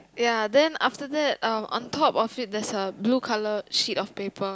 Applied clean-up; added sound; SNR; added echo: none; none; none; none.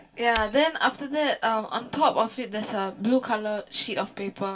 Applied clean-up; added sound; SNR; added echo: none; Shatter; 5 dB; reverberation time 0.2 s.